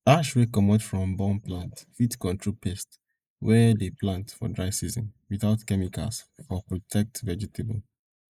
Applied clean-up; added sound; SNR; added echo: neural mask model Resemble Enhance denoiser.